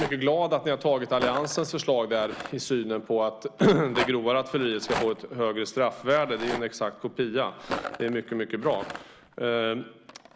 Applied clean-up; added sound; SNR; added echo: none; Rattle; 12 dB; none.